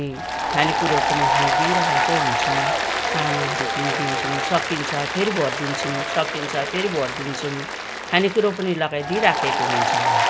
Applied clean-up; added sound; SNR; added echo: none; Applause; -2 dB; none.